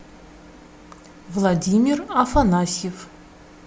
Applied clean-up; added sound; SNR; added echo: none; none; none; none.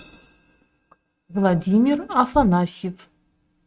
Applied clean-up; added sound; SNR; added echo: neural mask model RNNoise.